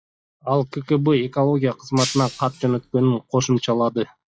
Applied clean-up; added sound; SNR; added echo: classical method log-MMSE.